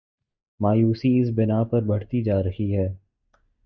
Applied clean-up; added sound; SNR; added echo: neural mask model DeepFilterNet 3.